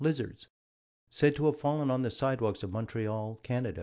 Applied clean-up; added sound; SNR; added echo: none; none; none; none.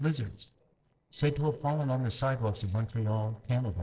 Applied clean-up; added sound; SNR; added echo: neural separator model SepFormer DNS4.